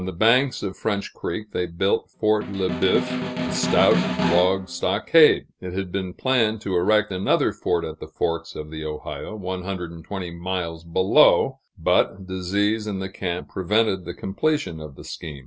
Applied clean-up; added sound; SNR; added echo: none; Snare drum; 4 dB; none.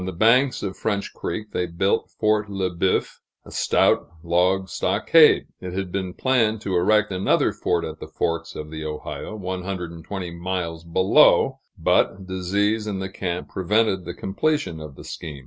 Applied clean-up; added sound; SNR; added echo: none; none; none; none.